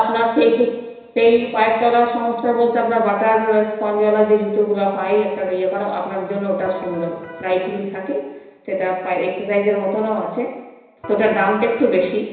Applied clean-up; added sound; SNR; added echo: none; Electric guitar; 16 dB; reverberation time 1.0 s.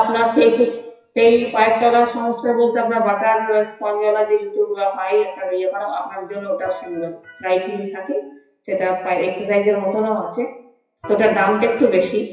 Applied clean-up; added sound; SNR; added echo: classical method WPE with log-MMSE.